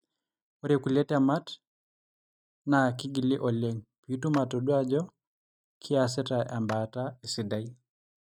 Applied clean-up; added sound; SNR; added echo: neural mask model RNNoise.